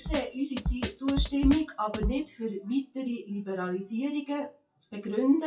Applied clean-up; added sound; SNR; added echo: classical method WPE with log-MMSE.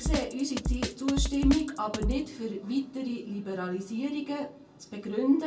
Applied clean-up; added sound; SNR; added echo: none; Drum kit; 5 dB; reverberation time 0.2 s.